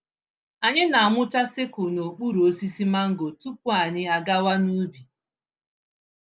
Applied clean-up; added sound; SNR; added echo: none; none; none; none.